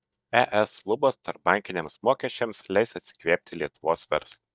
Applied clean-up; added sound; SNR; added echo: neural mask model DeepFilterNet 3.